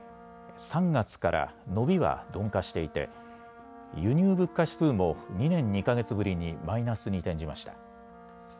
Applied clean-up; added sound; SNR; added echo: none; Wind instrument, woodwind instrument + Brass instrument; 20 dB; none.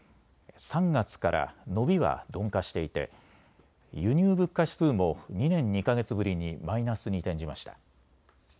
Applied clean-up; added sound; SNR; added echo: none; none; none; none.